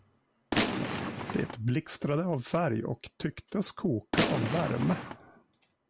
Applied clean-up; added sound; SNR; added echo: none; Gunshot, gunfire; 0 dB; none.